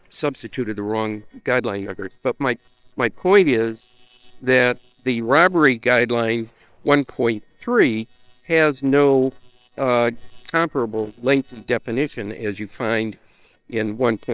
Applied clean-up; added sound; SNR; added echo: neural separator model SepFormer WHAM!.